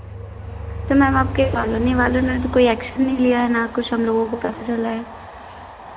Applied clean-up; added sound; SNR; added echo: none; Train; 9 dB; none.